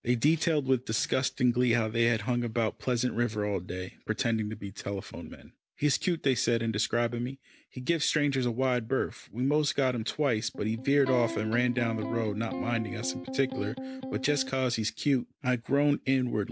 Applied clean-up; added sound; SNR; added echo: none; Electric guitar; 8 dB; none.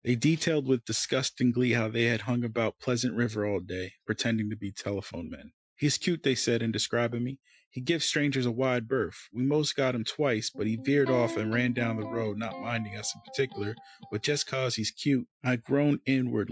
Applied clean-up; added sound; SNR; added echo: classical method Wiener filter.